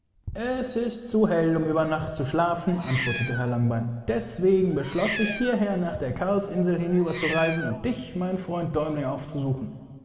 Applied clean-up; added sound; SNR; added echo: none; Meow; 9 dB; reverberation time 2.1 s.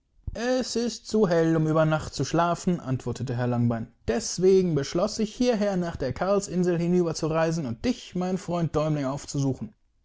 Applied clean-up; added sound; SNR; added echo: none; none; none; none.